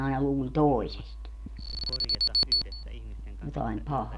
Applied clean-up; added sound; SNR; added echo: none; Alarm; -2 dB; none.